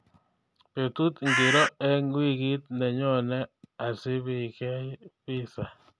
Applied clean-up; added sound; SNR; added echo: none; Bird; -5 dB; none.